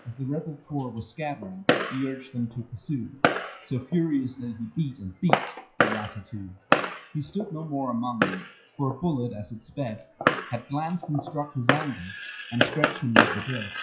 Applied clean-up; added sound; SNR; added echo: classical method WPE with log-MMSE.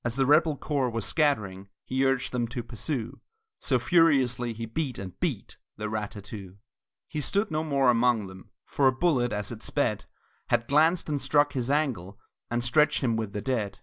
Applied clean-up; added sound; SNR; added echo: none; none; none; none.